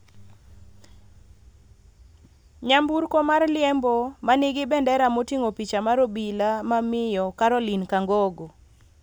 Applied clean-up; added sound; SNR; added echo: none; none; none; none.